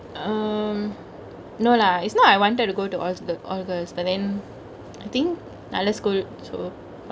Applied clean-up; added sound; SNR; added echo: none; none; none; none.